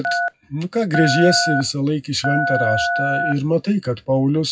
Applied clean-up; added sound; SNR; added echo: classical method WPE with log-MMSE.